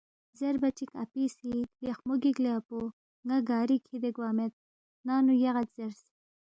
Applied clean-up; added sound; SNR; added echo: none; none; none; none.